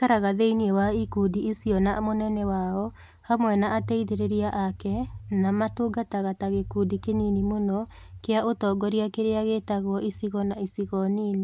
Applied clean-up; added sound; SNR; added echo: none; none; none; none.